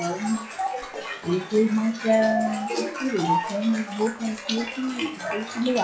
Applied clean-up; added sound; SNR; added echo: classical method log-MMSE.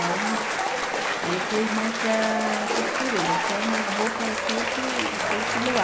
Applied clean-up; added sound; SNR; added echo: none; Applause / Cheering; -3 dB; none.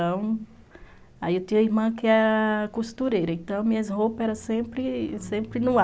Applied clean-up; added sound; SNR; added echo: none; none; none; none.